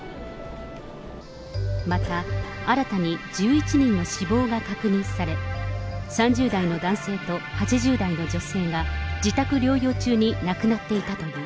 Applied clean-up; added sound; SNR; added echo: none; Wind instrument, woodwind instrument + Cough; 19 dB; none.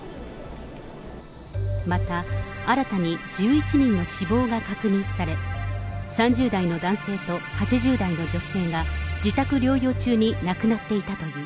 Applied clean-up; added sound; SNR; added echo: none; none; none; none.